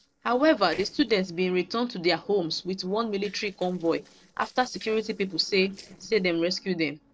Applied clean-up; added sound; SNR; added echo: neural separator model SepFormer DNS4.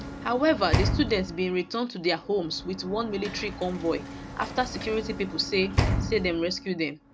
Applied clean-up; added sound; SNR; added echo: none; Sliding door / Slam; 4 dB; none.